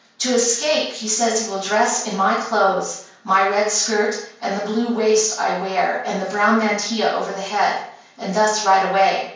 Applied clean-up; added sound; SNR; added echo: none; none; none; reverberation time 0.5 s.